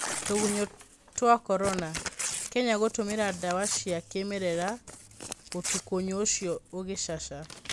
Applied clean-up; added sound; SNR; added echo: none; Crumpling, crinkling / Tearing; 8 dB; none.